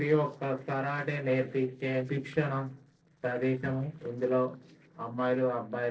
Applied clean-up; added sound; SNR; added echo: neural separator model SepFormer DNS4.